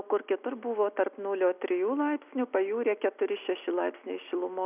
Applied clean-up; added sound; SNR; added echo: none; none; none; none.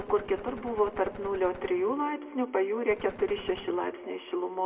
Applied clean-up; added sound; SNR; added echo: none; Gunshot, gunfire; 17 dB; reverberation time 1.1 s.